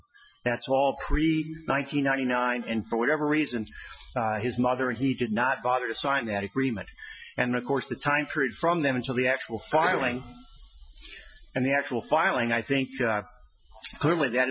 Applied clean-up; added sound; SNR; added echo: classical method Wiener filter.